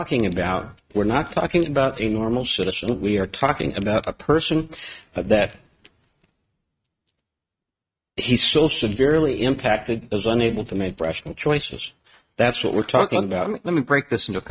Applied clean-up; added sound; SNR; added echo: neural mask model RNNoise.